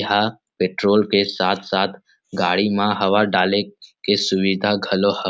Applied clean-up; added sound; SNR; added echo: none; none; none; none.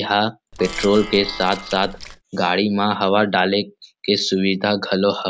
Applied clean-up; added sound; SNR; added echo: none; Keys jangling + Plucked string instrument; 13 dB; none.